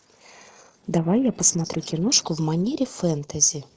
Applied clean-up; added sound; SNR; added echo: neural separator model SepFormer DNS4.